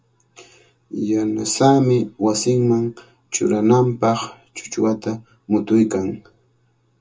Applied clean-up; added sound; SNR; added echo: none; none; none; reverberation time 0.2 s.